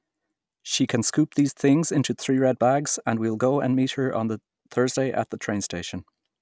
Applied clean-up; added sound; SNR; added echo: none; none; none; none.